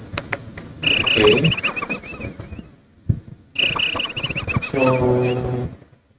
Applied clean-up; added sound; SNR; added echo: neural mask model RNNoise.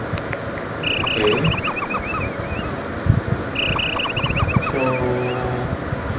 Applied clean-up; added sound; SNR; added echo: none; Animal; 4 dB; none.